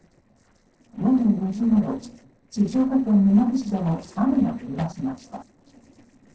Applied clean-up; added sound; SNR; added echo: neural separator model SepFormer DNS4.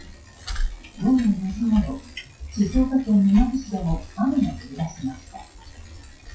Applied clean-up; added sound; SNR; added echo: classical method WPE with log-MMSE.